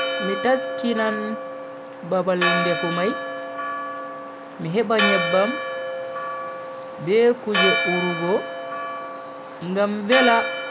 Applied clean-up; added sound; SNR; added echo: none; Church bell; 2 dB; none.